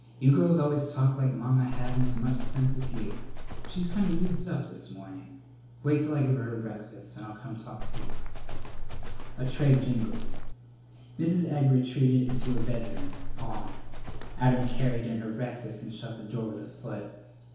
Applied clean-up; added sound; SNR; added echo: none; Livestock, farm animals, working animals; -1 dB; reverberation time 2.2 s.